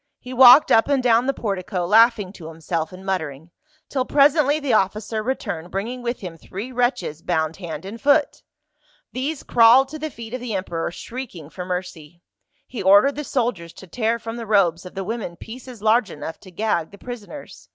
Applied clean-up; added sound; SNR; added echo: none; none; none; none.